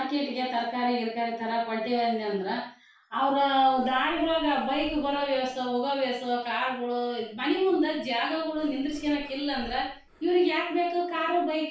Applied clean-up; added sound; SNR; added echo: none; Breathing; 19 dB; reverberation time 0.4 s.